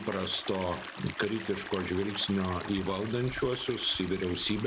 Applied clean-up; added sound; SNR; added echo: none; Stream; 11 dB; none.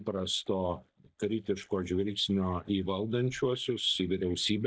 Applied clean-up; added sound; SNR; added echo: neural mask model DeepFilterNet 3.